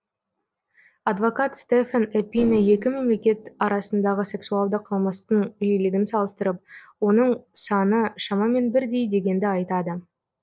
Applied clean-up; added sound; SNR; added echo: neural separator model SepFormer DNS4.